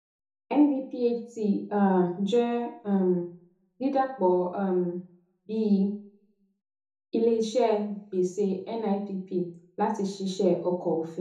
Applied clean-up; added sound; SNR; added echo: none; none; none; reverberation time 1.0 s.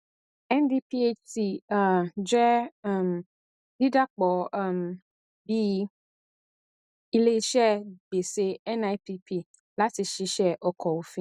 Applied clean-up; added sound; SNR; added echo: none; none; none; none.